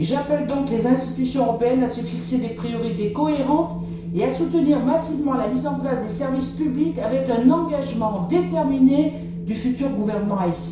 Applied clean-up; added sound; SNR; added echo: none; Wind; 9 dB; reverberation time 0.6 s.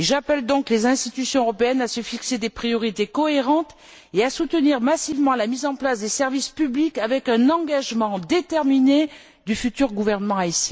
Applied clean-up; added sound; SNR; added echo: none; none; none; none.